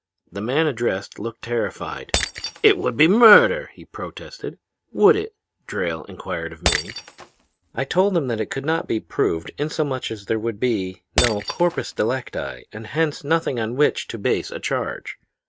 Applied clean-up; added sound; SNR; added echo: neural mask model RNNoise.